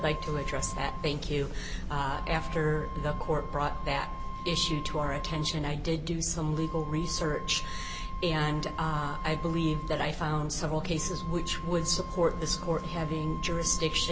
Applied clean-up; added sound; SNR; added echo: none; Wind instrument, woodwind instrument; 13 dB; none.